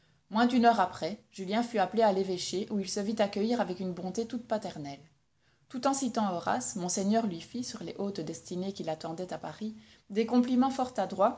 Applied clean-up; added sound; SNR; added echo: none; none; none; none.